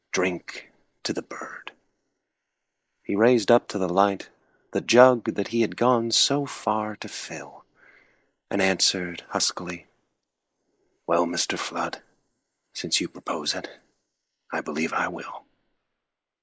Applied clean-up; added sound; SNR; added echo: neural mask model Resemble Enhance denoiser.